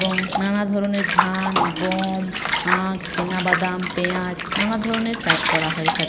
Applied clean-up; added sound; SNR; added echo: none; Bathtub (filling or washing) / Water; 0 dB; none.